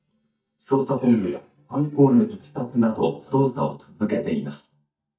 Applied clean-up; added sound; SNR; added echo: neural mask model DeepFilterNet 3.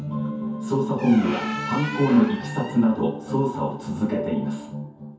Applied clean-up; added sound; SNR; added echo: none; Squeak; 12 dB; reverberation time 0.6 s.